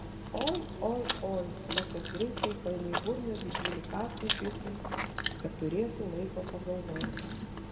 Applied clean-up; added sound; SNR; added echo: none; Chewing, mastication; -3 dB; reverberation time 1.5 s.